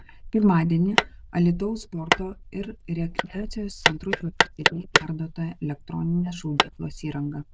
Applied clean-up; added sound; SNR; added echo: neural diffusion model UNIVERSE++.